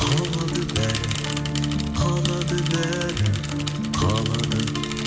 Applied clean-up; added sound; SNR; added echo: none; Mechanisms / Bicycle; 8 dB; none.